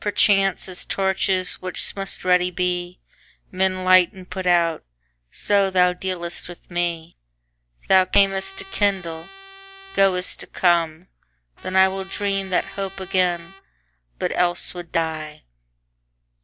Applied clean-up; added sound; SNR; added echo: none; Trumpet; 19 dB; none.